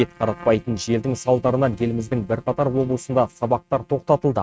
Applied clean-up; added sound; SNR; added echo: neural mask model RNNoise.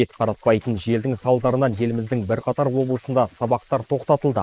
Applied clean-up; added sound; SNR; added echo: neural mask model Resemble Enhance denoiser.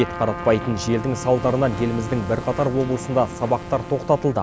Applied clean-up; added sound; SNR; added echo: none; Trumpet + Waves, surf / Wind; 10 dB; none.